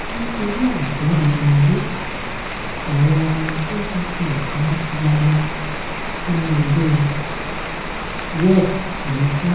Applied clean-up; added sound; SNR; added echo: none; Rain; 6 dB; reverberation time 1.1 s.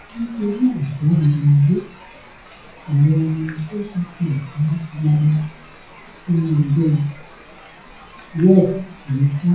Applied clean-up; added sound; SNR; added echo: classical method WPE with log-MMSE.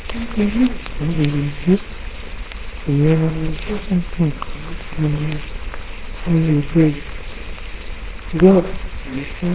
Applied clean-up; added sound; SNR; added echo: neural separator model SepFormer WHAMR!.